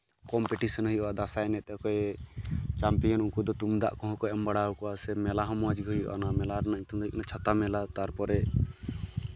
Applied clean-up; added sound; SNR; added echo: none; none; none; none.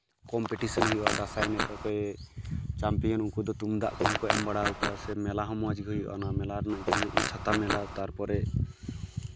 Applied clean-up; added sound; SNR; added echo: none; Fart; -1 dB; none.